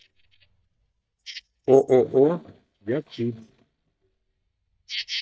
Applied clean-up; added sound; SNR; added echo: neural mask model DeepFilterNet 3.